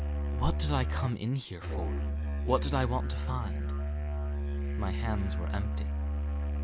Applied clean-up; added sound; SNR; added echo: none; Musical instrument; -3 dB; none.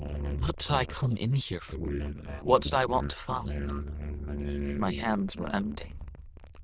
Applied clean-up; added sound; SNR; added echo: neural diffusion model UNIVERSE++.